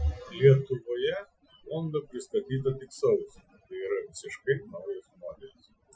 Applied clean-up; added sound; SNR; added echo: classical method Wiener filter.